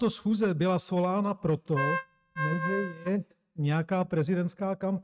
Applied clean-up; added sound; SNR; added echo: neural mask model RNNoise.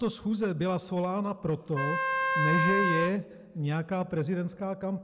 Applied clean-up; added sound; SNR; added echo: none; Wind instrument, woodwind instrument; -2 dB; none.